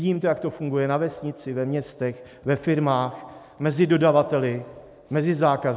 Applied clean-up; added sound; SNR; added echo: none; none; none; none.